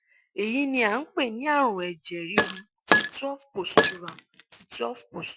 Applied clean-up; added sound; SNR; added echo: classical method Wiener filter.